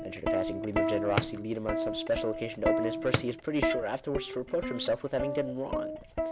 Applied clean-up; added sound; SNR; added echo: none; Plucked string instrument + Drawer open or close; -1 dB; none.